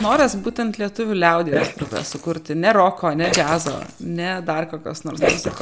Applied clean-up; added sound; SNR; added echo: neural mask model Resemble Enhance denoiser.